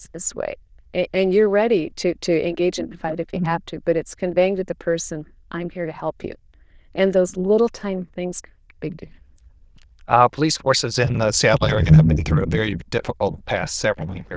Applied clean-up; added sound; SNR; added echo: neural diffusion model UNIVERSE++.